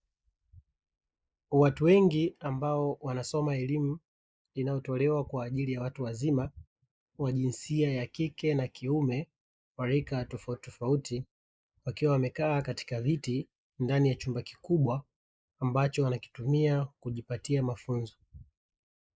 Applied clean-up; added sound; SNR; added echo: neural mask model Resemble Enhance denoiser.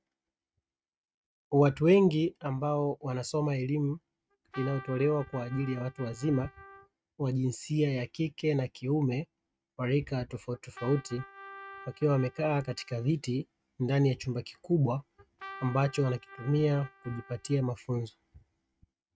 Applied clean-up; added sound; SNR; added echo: neural mask model RNNoise.